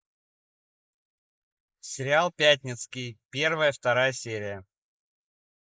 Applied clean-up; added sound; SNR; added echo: neural mask model Resemble Enhance denoiser.